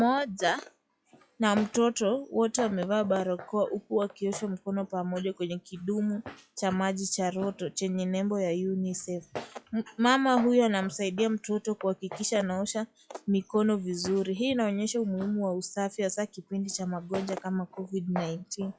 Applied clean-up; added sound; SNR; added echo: classical method log-MMSE.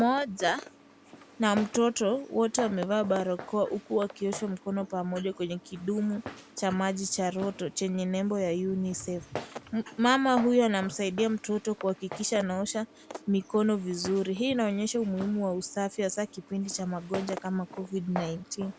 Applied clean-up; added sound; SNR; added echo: none; Walk, footsteps; 16 dB; none.